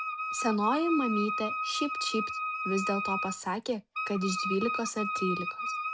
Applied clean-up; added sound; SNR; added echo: none; Wind instrument, woodwind instrument; 2 dB; none.